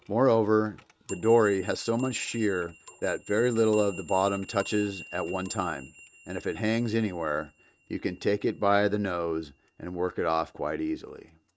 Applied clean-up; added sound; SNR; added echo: neural mask model RNNoise.